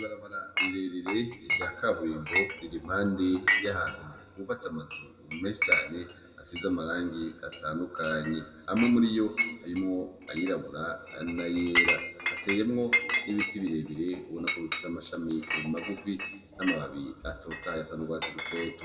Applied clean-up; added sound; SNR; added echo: none; Chink, clink; 2 dB; reverberation time 1.6 s.